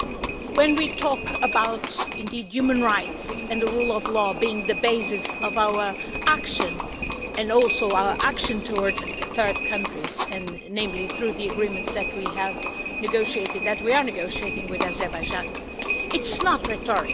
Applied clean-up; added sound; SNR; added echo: none; Livestock, farm animals, working animals; 4 dB; none.